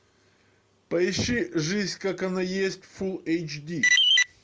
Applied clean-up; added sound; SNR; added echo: none; none; none; none.